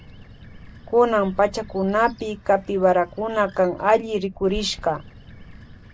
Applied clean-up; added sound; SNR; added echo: none; Bird; 18 dB; none.